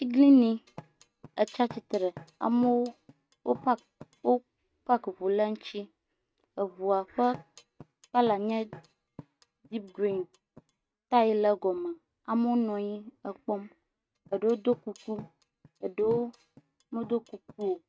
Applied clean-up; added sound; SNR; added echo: neural mask model RNNoise.